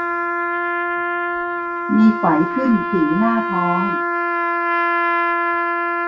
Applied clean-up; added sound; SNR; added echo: none; Trumpet; -1 dB; reverberation time 0.3 s.